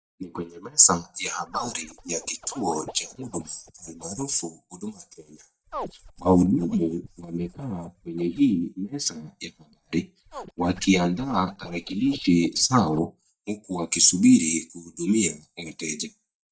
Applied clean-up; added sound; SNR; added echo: neural mask model DeepFilterNet 3.